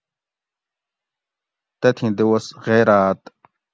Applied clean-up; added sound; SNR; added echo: none; none; none; none.